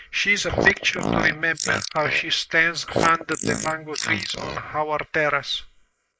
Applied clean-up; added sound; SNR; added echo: neural mask model Resemble Enhance denoiser.